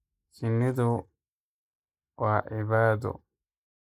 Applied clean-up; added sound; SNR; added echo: neural mask model Resemble Enhance denoiser.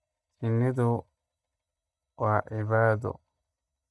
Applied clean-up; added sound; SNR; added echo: neural mask model DeepFilterNet 3.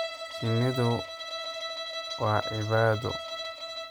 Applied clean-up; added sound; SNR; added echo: none; Bowed string instrument; 6 dB; none.